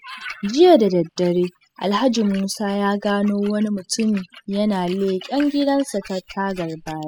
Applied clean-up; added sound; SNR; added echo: classical method spectral subtraction.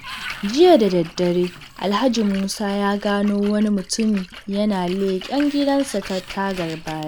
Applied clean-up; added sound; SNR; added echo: none; Splash, splatter + Sliding door; 17 dB; none.